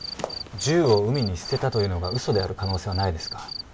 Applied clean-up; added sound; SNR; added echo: none; Cricket; 12 dB; none.